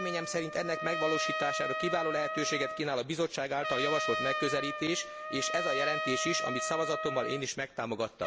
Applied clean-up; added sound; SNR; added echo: none; Trumpet; 2 dB; none.